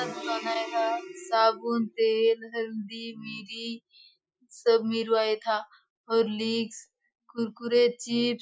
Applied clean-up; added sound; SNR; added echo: classical method Wiener filter.